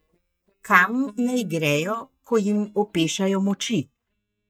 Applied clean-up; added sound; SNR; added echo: neural mask model DeepFilterNet 3.